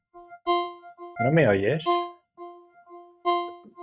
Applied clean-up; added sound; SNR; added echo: neural mask model RNNoise.